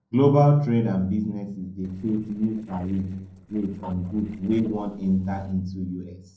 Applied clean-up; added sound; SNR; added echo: neural separator model SepFormer DNS4.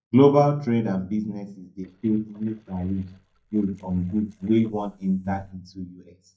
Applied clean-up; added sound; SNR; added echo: neural mask model DeepFilterNet 3.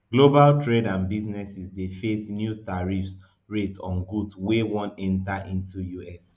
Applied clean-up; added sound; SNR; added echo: none; none; none; none.